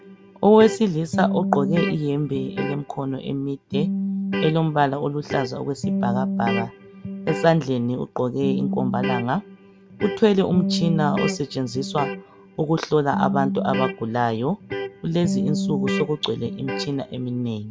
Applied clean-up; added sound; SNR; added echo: none; Electric guitar; 4 dB; none.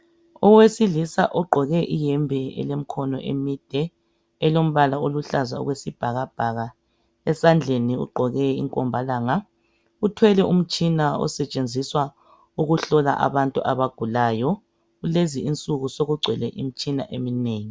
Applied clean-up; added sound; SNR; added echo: none; none; none; none.